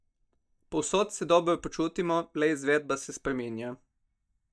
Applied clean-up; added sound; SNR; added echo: neural mask model DeepFilterNet 3.